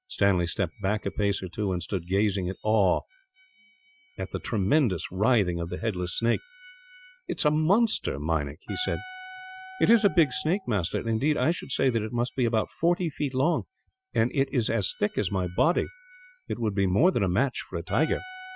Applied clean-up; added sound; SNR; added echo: classical method Wiener filter.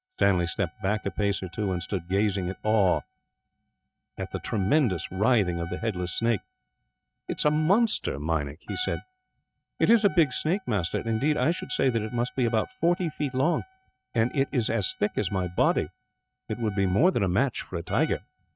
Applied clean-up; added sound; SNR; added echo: neural mask model RNNoise.